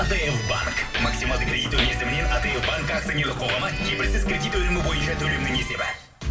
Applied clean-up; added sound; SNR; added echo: none; Walk, footsteps; 10 dB; reverberation time 0.7 s.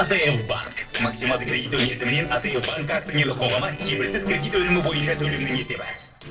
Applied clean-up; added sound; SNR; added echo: neural separator model SepFormer DNS4.